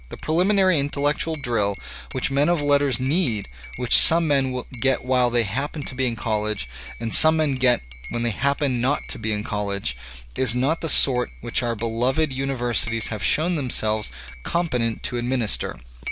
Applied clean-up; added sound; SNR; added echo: none; Cutlery, silverware / Dishes, pots, and pans / Chink, clink; 17 dB; none.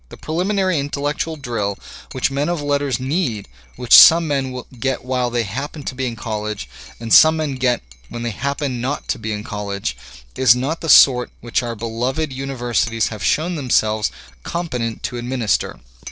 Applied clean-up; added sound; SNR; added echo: neural separator model SepFormer DNS4.